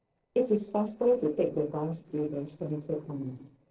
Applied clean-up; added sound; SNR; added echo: neural separator model SepFormer DNS4.